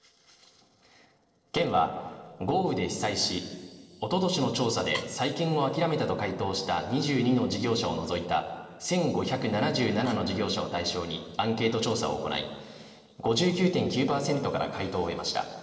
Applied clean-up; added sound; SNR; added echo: neural separator model SepFormer DNS4.